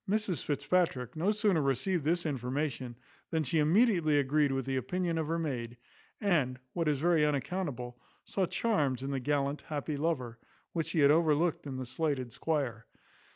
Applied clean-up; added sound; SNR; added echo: none; none; none; none.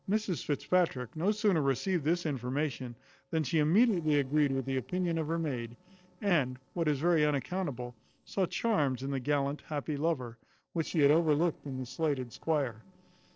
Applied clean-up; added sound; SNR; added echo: neural separator model SepFormer DNS4.